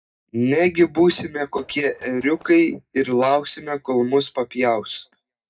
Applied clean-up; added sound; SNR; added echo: neural mask model DeepFilterNet 3.